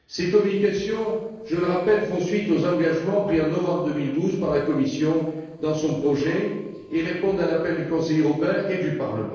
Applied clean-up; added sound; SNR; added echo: neural separator model SepFormer DNS4.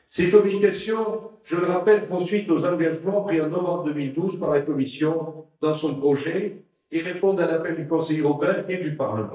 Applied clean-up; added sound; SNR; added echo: neural mask model DeepFilterNet 3.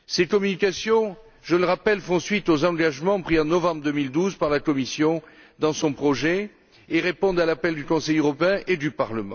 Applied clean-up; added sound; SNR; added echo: none; none; none; none.